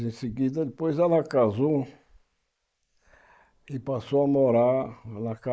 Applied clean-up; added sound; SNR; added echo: neural mask model Resemble Enhance denoiser.